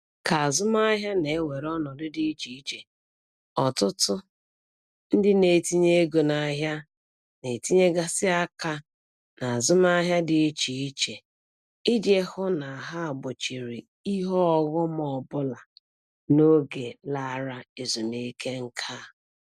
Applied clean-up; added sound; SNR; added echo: none; none; none; none.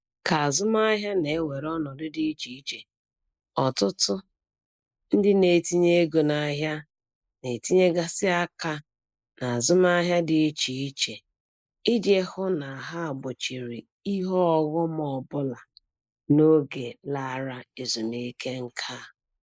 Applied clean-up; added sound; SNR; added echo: neural mask model Resemble Enhance denoiser.